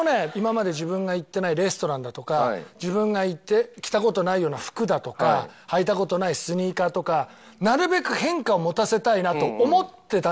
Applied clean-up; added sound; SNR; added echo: none; none; none; none.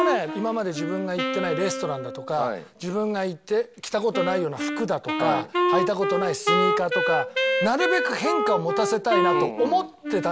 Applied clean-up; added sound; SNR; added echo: none; Wind instrument, woodwind instrument; 1 dB; none.